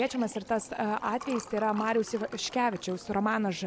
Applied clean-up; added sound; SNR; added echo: none; Cricket + Liquid; 17 dB; none.